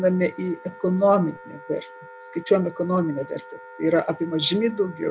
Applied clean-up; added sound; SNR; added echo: none; Wind instrument, woodwind instrument; 19 dB; none.